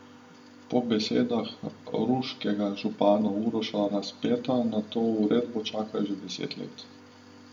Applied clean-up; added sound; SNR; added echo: none; none; none; reverberation time 0.5 s.